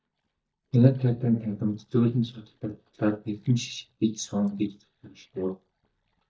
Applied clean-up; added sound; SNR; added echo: neural mask model DeepFilterNet 3.